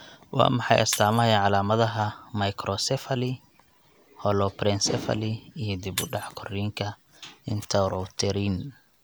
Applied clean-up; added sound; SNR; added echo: none; Shatter; 16 dB; none.